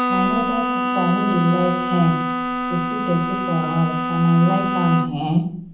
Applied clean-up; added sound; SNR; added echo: none; Bowed string instrument; 2 dB; reverberation time 0.6 s.